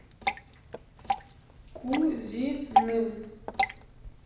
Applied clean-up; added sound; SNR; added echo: none; Drip / Water; -1 dB; reverberation time 0.9 s.